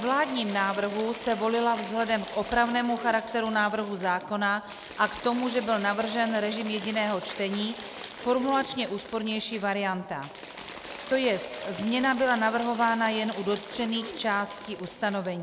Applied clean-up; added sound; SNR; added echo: none; Applause / Crowd / Cheering; 13 dB; none.